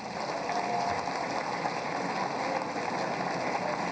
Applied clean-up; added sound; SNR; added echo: none; none; none; reverberation time 0.9 s.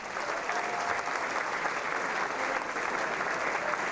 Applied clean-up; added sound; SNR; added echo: none; none; none; none.